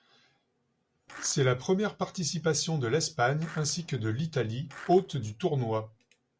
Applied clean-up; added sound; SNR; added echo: none; Skateboard; 18 dB; none.